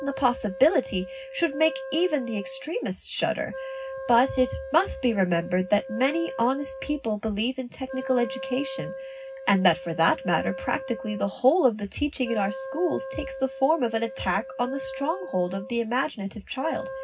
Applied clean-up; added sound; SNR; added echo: none; Wind instrument, woodwind instrument; 11 dB; reverberation time 0.4 s.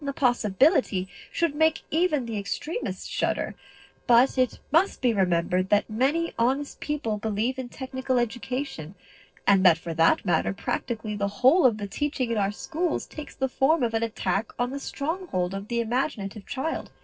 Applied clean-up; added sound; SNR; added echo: neural separator model SepFormer DNS4.